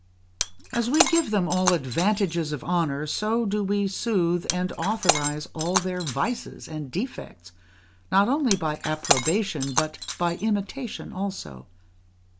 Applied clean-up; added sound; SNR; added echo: none; Shatter; 5 dB; none.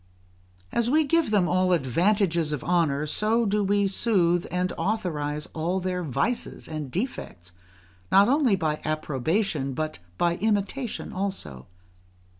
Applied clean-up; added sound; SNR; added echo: none; none; none; none.